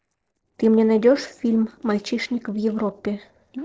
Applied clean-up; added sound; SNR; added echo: neural separator model SepFormer DNS4.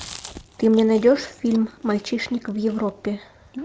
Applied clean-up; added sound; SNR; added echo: none; Chewing, mastication; 18 dB; none.